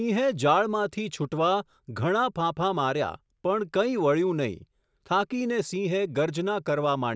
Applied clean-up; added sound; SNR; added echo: none; none; none; none.